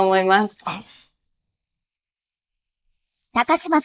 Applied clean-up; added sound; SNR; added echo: neural mask model Resemble Enhance denoiser.